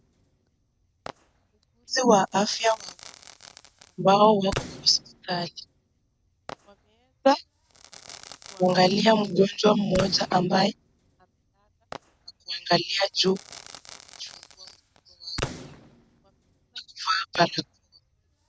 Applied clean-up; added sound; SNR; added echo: none; Crackle / Fireworks; 17 dB; none.